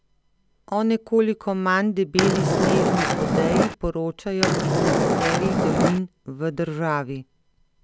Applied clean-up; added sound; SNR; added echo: none; Skateboard; -4 dB; none.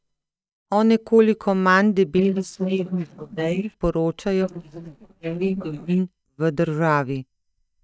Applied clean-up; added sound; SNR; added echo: neural mask model DeepFilterNet 3.